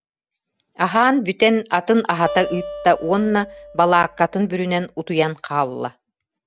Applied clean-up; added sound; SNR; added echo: none; Acoustic guitar; 14 dB; none.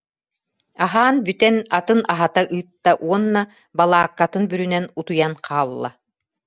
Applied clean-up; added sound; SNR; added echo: none; none; none; none.